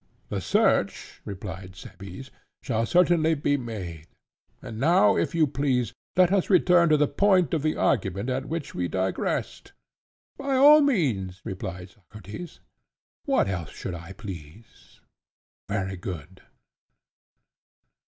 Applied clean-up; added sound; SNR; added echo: none; none; none; none.